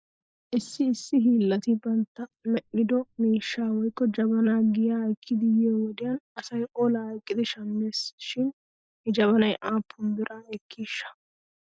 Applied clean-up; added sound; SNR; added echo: neural mask model Resemble Enhance denoiser.